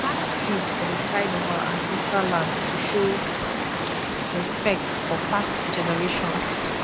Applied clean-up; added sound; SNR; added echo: none; Water; -3 dB; none.